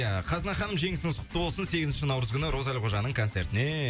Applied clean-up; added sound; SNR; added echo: none; none; none; none.